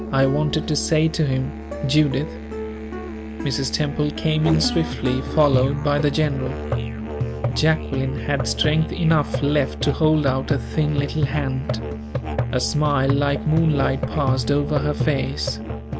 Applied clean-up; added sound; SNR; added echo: none; Musical instrument; 4 dB; none.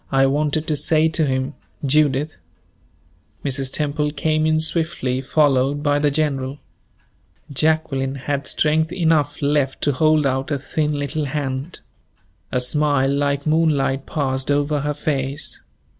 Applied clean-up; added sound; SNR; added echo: none; none; none; none.